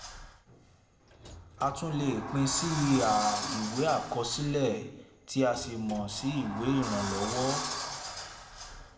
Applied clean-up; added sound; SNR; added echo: none; Sliding door; 8 dB; reverberation time 0.8 s.